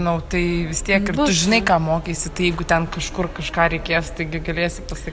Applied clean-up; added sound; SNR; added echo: none; none; none; none.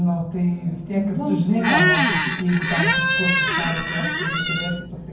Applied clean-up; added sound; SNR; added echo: none; Squeak; -2 dB; reverberation time 0.9 s.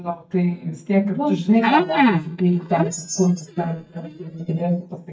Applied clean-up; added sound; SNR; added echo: neural mask model DeepFilterNet 3.